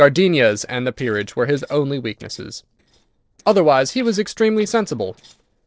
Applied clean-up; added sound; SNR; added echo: neural separator model SepFormer DNS4.